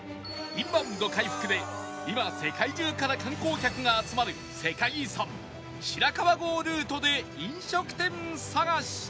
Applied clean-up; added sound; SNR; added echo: none; none; none; none.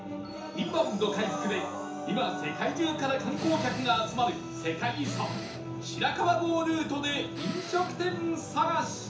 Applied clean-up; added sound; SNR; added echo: none; Tools; 16 dB; reverberation time 0.7 s.